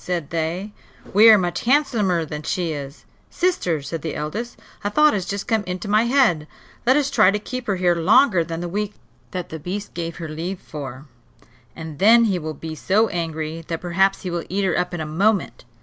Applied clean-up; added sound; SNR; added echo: none; none; none; none.